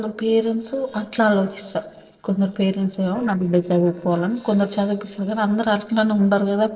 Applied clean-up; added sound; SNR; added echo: neural separator model SepFormer DNS4.